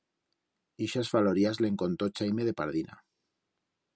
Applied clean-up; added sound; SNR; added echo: none; none; none; none.